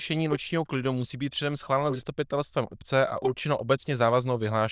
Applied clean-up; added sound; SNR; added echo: neural diffusion model UNIVERSE++.